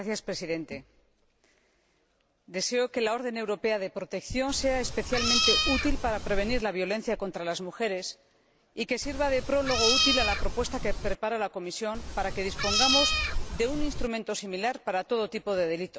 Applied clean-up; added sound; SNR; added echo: none; Meow; -3 dB; none.